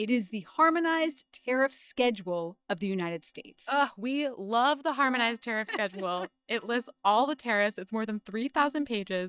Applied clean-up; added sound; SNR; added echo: neural mask model DeepFilterNet 3.